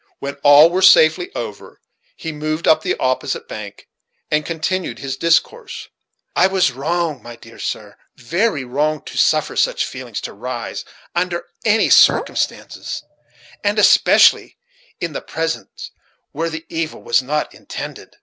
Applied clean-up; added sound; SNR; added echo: none; Chink, clink; 12 dB; none.